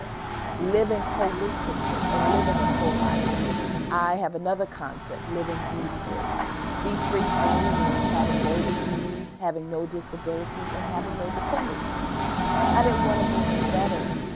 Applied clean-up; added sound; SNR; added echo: none; Train; -4 dB; none.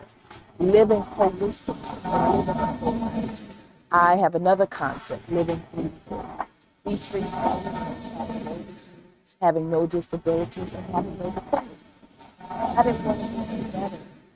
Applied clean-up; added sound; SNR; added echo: neural mask model RNNoise.